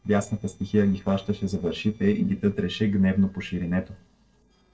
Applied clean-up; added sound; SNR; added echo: neural separator model SepFormer DNS4.